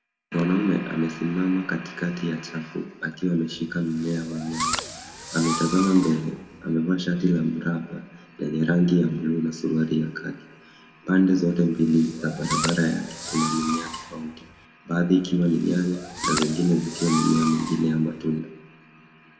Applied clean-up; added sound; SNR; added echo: none; Fireworks; 8 dB; reverberation time 1.8 s.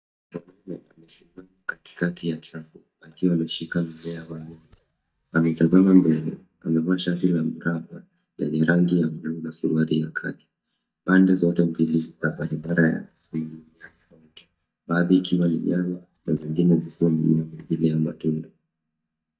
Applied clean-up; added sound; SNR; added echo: neural mask model DeepFilterNet 3.